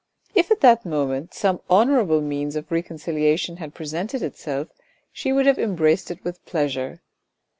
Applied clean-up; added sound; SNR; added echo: none; none; none; none.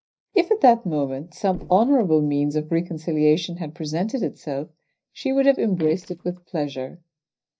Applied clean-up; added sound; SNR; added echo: neural mask model DeepFilterNet 3.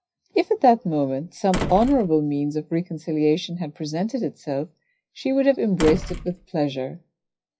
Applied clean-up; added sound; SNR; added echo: classical method WPE with log-MMSE.